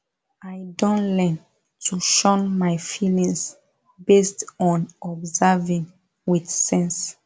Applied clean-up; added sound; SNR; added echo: none; none; none; none.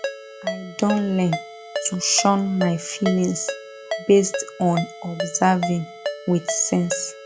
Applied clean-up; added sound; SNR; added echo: none; Ringtone; 8 dB; none.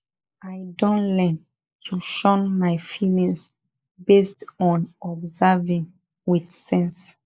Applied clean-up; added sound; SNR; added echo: neural mask model Resemble Enhance denoiser.